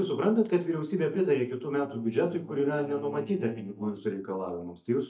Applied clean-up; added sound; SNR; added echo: neural mask model DeepFilterNet 3.